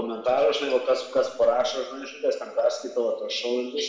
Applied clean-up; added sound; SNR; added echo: none; none; none; reverberation time 1.0 s.